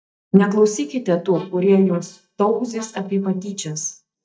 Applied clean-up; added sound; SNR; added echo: neural mask model DeepFilterNet 3.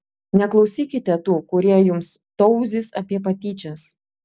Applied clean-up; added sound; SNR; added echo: none; none; none; none.